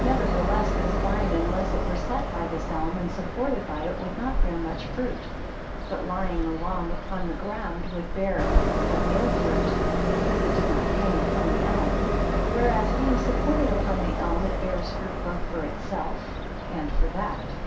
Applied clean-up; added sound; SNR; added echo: none; Train; -5 dB; reverberation time 0.3 s.